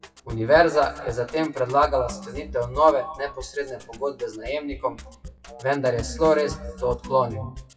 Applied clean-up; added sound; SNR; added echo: classical method WPE with log-MMSE.